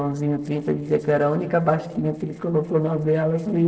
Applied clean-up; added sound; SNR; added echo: neural separator model SepFormer DNS4.